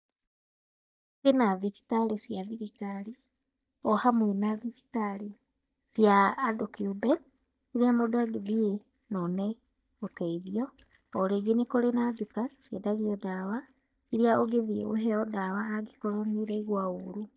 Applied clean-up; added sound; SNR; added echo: neural mask model DeepFilterNet 3.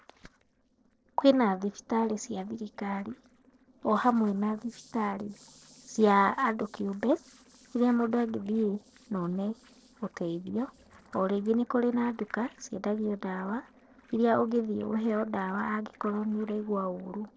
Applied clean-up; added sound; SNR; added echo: neural separator model SepFormer DNS4.